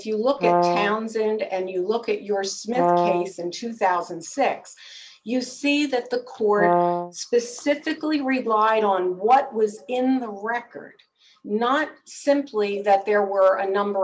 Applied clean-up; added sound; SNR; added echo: none; Brass instrument; 1 dB; none.